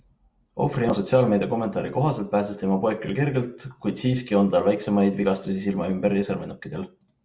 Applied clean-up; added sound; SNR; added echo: none; none; none; none.